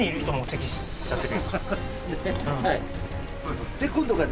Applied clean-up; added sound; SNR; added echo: none; none; none; none.